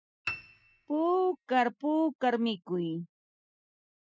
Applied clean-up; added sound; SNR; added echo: classical method Wiener filter.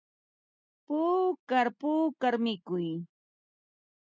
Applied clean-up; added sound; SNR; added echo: none; none; none; none.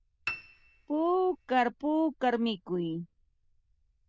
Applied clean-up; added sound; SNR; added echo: neural diffusion model UNIVERSE++.